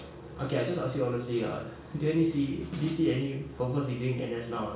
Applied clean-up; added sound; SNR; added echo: none; Snare drum; 14 dB; reverberation time 0.6 s.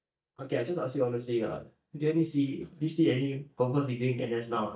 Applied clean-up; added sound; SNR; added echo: neural mask model DeepFilterNet 3.